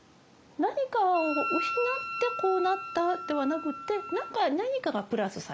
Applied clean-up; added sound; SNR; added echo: none; Wind instrument, woodwind instrument; 6 dB; none.